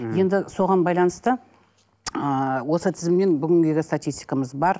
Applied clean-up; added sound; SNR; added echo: none; none; none; none.